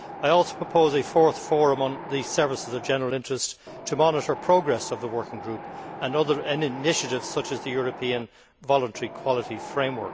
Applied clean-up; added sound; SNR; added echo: none; Wind; 13 dB; none.